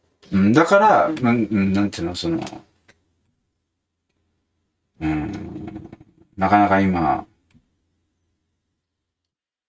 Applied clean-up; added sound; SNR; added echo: neural mask model RNNoise.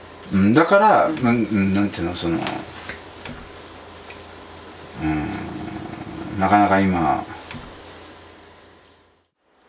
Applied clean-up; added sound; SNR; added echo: none; Typing; 19 dB; none.